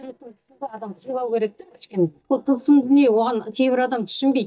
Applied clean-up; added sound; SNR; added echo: neural mask model DeepFilterNet 3.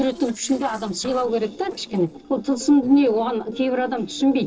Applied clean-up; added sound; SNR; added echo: neural separator model SepFormer DNS4.